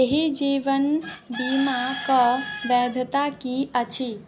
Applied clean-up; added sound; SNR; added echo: none; Bird / Chicken, rooster; 13 dB; none.